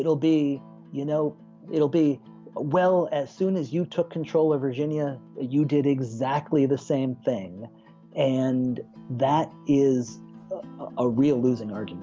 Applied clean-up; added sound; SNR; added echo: none; none; none; none.